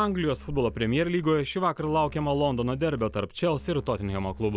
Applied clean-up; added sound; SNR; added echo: none; Musical instrument; 18 dB; none.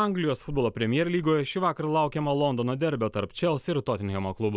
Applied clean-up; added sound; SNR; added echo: none; none; none; none.